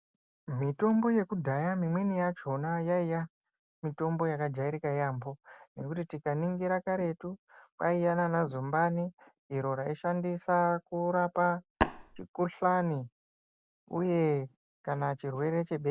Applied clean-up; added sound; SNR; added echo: none; Tap; 0 dB; none.